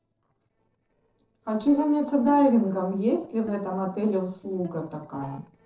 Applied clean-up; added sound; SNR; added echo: neural separator model SepFormer DNS4.